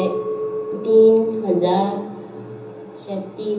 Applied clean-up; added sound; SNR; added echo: none; Chink, clink; 10 dB; reverberation time 1.2 s.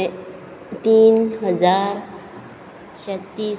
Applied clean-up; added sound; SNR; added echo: none; none; none; none.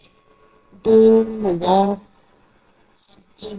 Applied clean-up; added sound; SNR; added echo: neural separator model SepFormer WHAMR!.